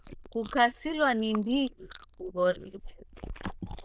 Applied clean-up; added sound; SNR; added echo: neural diffusion model UNIVERSE++.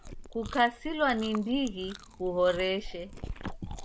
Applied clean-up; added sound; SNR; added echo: none; Chewing, mastication; 11 dB; none.